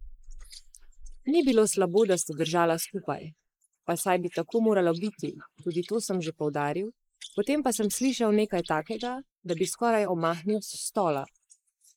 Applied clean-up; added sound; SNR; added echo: neural mask model Resemble Enhance denoiser.